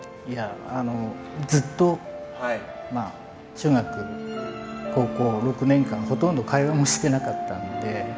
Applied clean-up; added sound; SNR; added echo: none; none; none; none.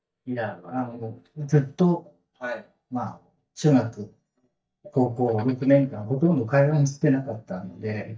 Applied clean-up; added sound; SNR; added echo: neural mask model DeepFilterNet 3.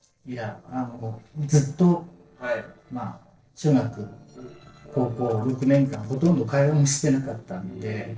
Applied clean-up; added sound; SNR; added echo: neural separator model SepFormer DNS4.